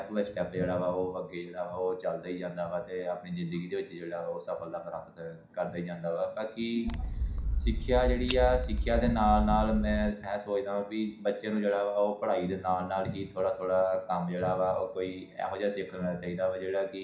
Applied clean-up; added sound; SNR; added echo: none; Scissors; -1 dB; reverberation time 0.5 s.